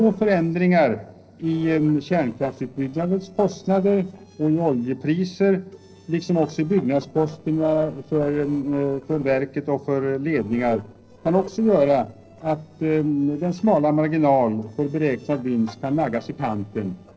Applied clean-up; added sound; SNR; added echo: neural separator model SepFormer DNS4.